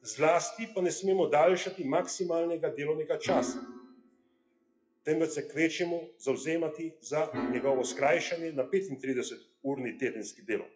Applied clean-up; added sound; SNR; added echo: classical method WPE with log-MMSE.